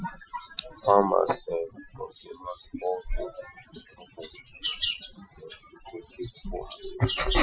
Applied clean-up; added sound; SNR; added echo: classical method Wiener filter.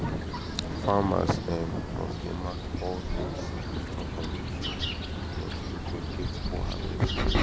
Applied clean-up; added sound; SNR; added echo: none; Bird vocalization, bird call, bird song; -3 dB; none.